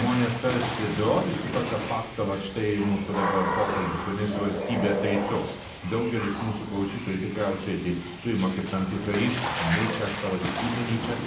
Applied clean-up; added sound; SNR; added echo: none; Water / Splash, splatter; 4 dB; reverberation time 0.6 s.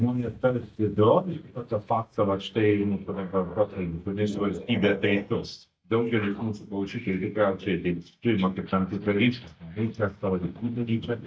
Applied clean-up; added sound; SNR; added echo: neural mask model DeepFilterNet 3.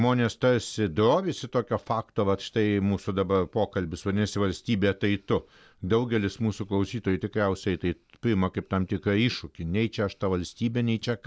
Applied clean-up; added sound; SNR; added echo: none; none; none; none.